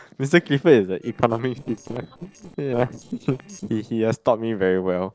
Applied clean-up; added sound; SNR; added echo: neural separator model SepFormer DNS4.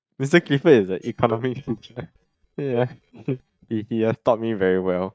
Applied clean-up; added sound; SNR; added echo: neural mask model DeepFilterNet 3.